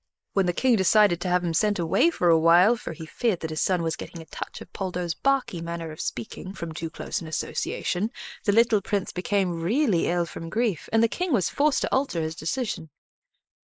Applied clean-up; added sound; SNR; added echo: neural mask model Resemble Enhance denoiser.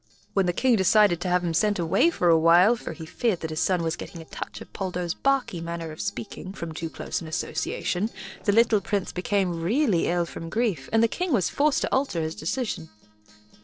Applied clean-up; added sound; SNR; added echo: neural separator model SepFormer DNS4.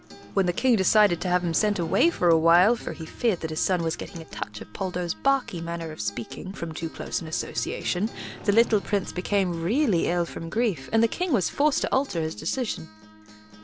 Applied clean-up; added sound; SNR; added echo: none; Motorcycle + Acoustic guitar; 18 dB; none.